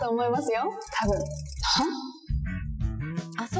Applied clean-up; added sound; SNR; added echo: classical method Wiener filter.